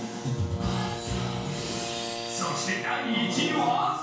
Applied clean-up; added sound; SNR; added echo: none; Brass instrument; 8 dB; reverberation time 0.6 s.